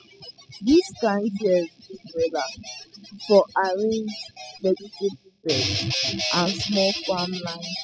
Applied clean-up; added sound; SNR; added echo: classical method spectral subtraction.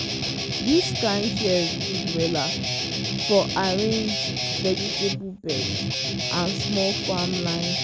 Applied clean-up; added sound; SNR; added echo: none; Guitar; 0 dB; none.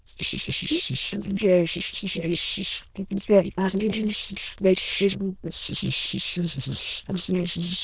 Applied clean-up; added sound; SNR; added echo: neural diffusion model UNIVERSE++.